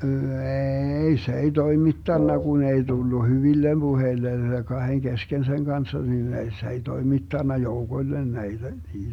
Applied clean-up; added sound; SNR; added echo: none; Wind instrument, woodwind instrument; 7 dB; none.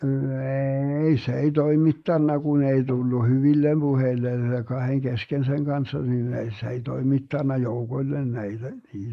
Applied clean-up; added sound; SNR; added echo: neural mask model Resemble Enhance denoiser.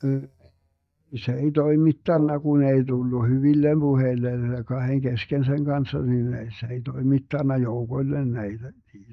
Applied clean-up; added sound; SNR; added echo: neural mask model DeepFilterNet 3.